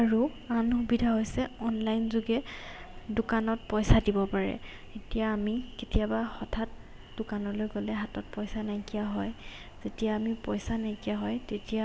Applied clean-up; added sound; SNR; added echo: none; none; none; none.